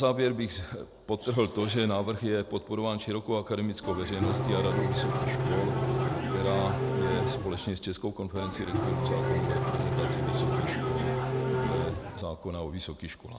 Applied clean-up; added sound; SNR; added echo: none; Race car, auto racing / Engine starting; -3 dB; none.